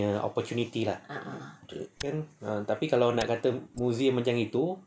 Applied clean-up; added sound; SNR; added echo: neural mask model Resemble Enhance denoiser.